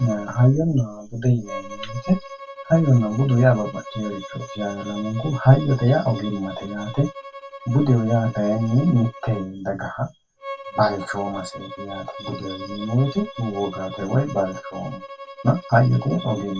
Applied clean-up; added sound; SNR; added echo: none; Bowed string instrument; 16 dB; reverberation time 0.1 s.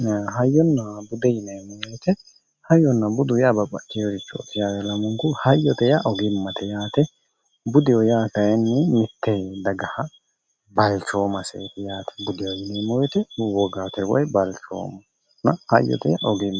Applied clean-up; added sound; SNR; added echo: none; none; none; none.